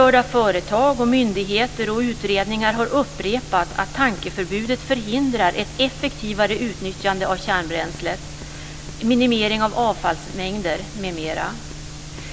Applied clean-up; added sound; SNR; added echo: none; none; none; none.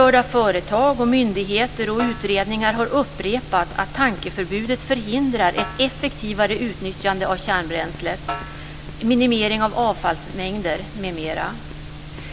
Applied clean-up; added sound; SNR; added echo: none; Snare drum; 15 dB; none.